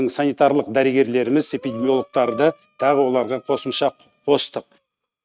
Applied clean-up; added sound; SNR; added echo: neural mask model RNNoise.